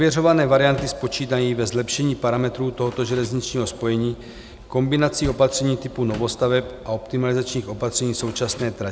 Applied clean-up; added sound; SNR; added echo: none; Door; 20 dB; none.